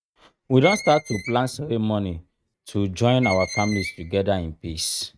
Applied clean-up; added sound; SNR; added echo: neural mask model RNNoise.